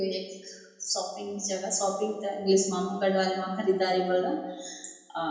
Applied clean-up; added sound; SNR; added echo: none; none; none; reverberation time 1.0 s.